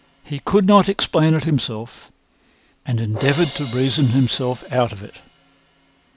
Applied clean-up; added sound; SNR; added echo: none; Crash cymbal; 19 dB; none.